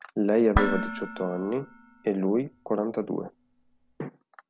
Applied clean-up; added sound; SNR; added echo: none; Dishes, pots, and pans; 5 dB; none.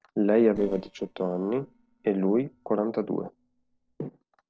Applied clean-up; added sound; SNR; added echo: neural separator model SepFormer DNS4.